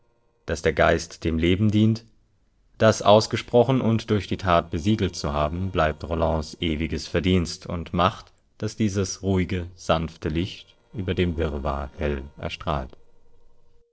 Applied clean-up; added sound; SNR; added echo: neural separator model SepFormer DNS4.